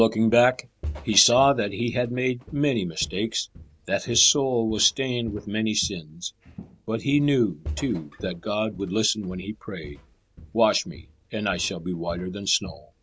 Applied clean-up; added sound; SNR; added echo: none; Walk, footsteps; 17 dB; none.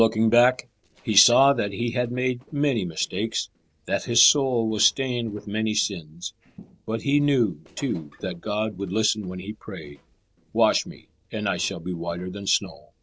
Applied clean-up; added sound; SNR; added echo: neural separator model SepFormer DNS4.